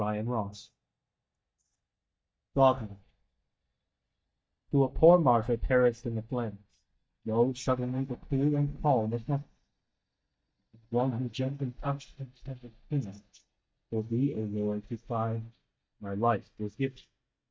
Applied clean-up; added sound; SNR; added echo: neural mask model DeepFilterNet 3.